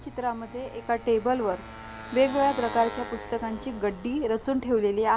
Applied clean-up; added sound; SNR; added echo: none; Motorcycle; 14 dB; none.